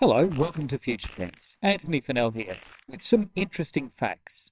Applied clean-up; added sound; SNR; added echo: neural separator model SepFormer WHAMR!.